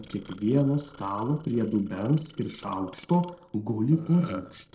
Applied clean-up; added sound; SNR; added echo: neural separator model SepFormer DNS4.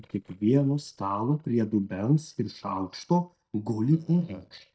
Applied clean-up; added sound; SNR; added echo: neural mask model DeepFilterNet 3.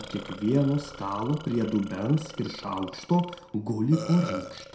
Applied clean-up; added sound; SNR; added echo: none; Burping, eructation; 14 dB; reverberation time 0.6 s.